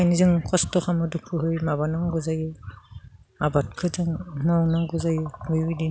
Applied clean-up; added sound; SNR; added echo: none; none; none; none.